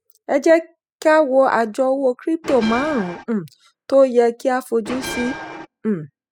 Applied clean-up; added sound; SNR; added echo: classical method spectral subtraction.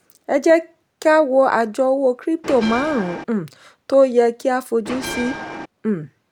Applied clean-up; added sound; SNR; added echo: none; Bell; 10 dB; none.